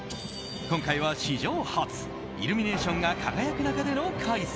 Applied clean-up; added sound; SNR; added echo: none; Thunder; 14 dB; none.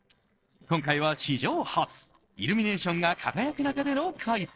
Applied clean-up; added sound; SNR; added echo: neural separator model SepFormer DNS4.